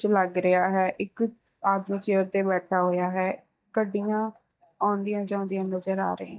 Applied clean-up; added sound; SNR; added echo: neural mask model DeepFilterNet 3.